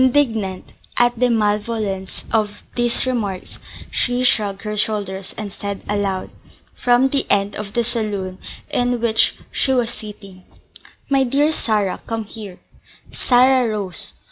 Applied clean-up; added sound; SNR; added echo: none; none; none; none.